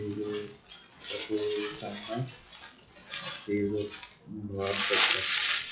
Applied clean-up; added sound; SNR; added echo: classical method WPE with log-MMSE.